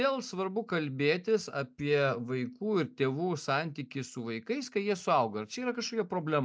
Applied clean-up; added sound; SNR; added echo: none; none; none; none.